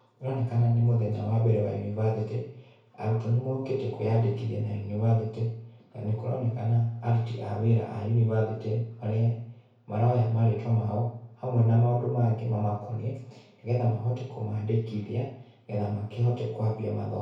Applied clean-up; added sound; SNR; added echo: none; none; none; reverberation time 0.6 s.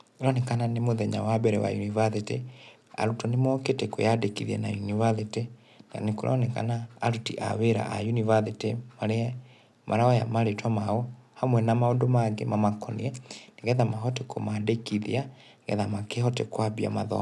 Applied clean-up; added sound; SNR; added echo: none; none; none; none.